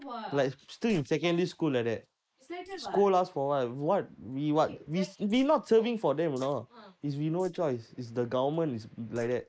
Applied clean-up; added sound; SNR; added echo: neural mask model Resemble Enhance denoiser.